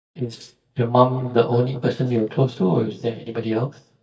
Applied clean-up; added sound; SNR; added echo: neural mask model DeepFilterNet 3.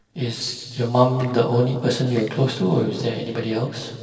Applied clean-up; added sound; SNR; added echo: neural separator model SepFormer DNS4.